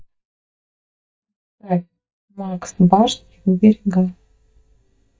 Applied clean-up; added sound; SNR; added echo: neural mask model DeepFilterNet 3.